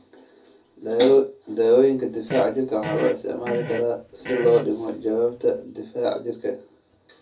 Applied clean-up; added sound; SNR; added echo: none; Fart; 13 dB; reverberation time 0.3 s.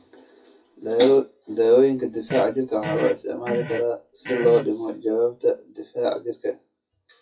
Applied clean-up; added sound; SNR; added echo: classical method WPE with log-MMSE.